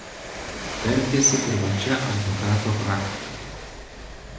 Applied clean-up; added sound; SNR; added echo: none; Train; 7 dB; reverberation time 0.9 s.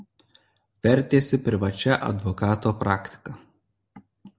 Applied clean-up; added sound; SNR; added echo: none; none; none; none.